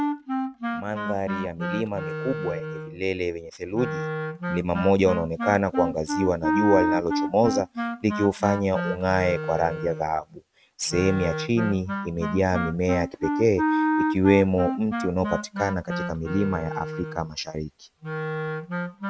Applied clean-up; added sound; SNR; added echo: neural mask model RNNoise.